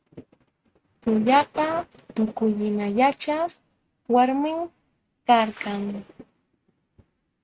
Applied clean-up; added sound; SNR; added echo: neural mask model RNNoise.